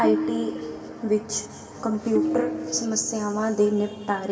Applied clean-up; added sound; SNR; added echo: none; Tabla; 6 dB; reverberation time 2.2 s.